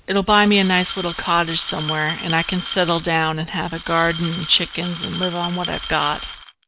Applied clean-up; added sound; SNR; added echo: none; Glass; 11 dB; none.